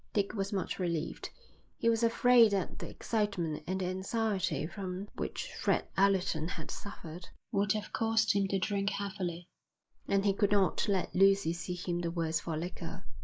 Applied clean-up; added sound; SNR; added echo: neural mask model Resemble Enhance denoiser.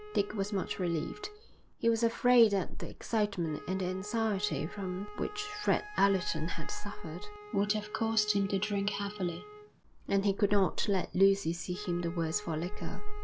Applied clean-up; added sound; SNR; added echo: none; Wind instrument, woodwind instrument; 18 dB; none.